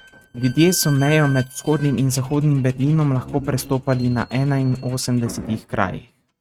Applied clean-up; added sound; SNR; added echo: neural mask model RNNoise.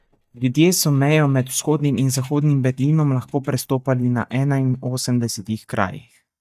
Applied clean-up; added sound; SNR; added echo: neural mask model DeepFilterNet 3.